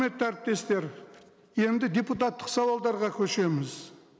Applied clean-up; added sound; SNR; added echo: none; none; none; none.